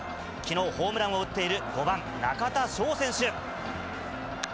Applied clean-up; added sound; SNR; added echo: none; none; none; none.